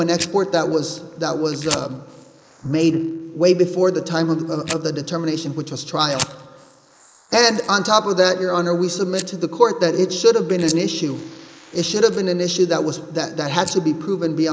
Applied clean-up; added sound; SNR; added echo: neural mask model Resemble Enhance denoiser.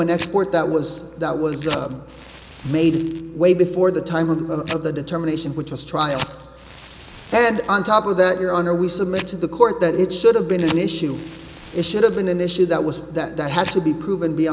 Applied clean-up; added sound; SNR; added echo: none; Fire; 16 dB; none.